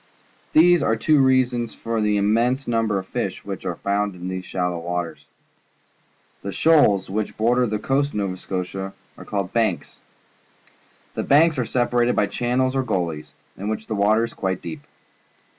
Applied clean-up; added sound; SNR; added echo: none; none; none; none.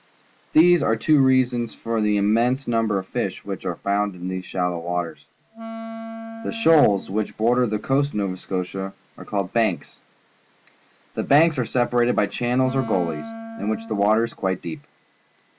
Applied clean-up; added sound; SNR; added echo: none; Wind instrument, woodwind instrument; 12 dB; none.